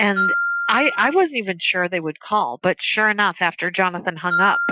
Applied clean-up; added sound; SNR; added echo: classical method Wiener filter.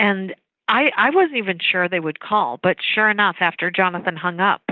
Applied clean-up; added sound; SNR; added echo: none; none; none; none.